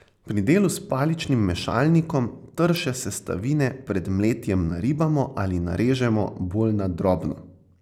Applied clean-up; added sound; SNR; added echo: none; none; none; none.